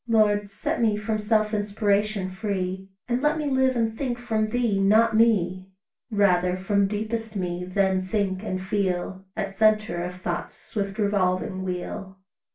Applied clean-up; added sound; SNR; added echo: none; none; none; reverberation time 0.3 s.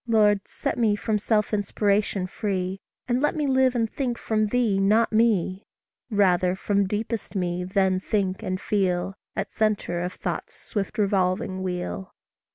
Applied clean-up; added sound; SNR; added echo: none; none; none; none.